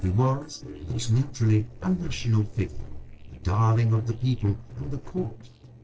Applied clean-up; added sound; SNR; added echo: neural separator model SepFormer DNS4.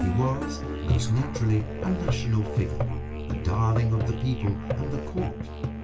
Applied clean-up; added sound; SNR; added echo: none; Musical instrument; 3 dB; reverberation time 0.2 s.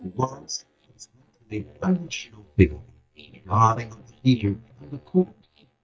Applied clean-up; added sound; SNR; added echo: neural mask model DeepFilterNet 3.